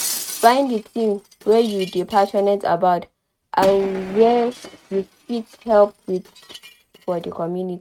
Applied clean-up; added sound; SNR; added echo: neural mask model RNNoise.